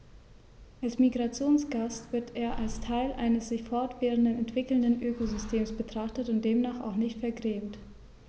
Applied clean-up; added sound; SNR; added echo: none; none; none; none.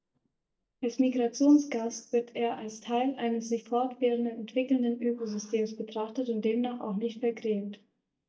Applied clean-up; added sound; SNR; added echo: neural mask model DeepFilterNet 3.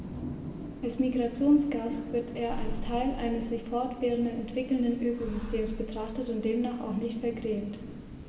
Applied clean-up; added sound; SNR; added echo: none; Thunder / Rain; 14 dB; reverberation time 2.0 s.